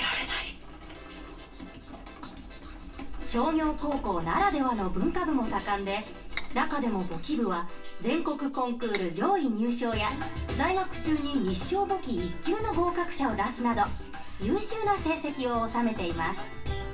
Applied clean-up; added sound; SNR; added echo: none; Cutlery, silverware; 10 dB; reverberation time 0.3 s.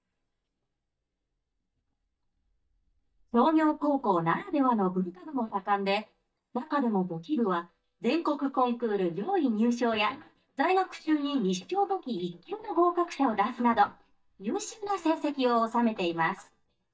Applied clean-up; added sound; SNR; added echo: neural mask model DeepFilterNet 3.